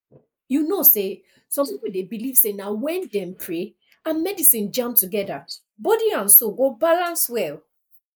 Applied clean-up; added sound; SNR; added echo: neural mask model Resemble Enhance denoiser.